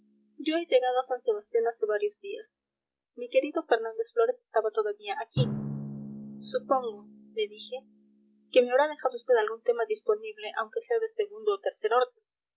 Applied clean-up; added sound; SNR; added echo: none; Drum; 13 dB; none.